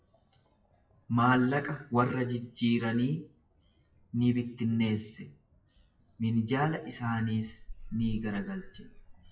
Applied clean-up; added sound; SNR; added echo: classical method WPE with log-MMSE.